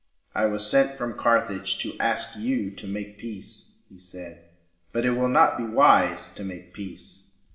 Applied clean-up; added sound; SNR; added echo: none; none; none; reverberation time 0.7 s.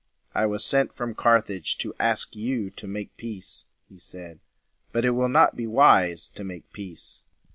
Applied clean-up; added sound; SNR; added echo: none; none; none; none.